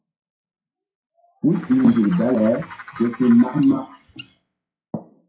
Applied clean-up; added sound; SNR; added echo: classical method WPE with log-MMSE.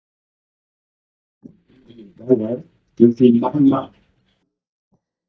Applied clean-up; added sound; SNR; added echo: neural mask model DeepFilterNet 3.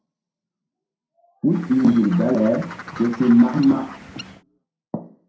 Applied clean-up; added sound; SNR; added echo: none; Bird; 15 dB; reverberation time 0.5 s.